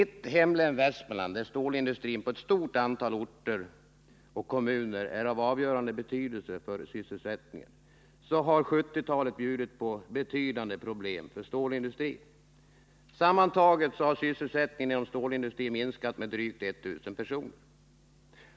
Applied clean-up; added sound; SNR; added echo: none; none; none; none.